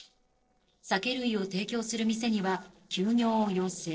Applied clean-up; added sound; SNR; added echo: neural separator model SepFormer DNS4.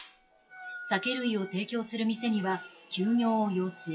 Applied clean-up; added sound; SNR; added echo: classical method WPE with log-MMSE.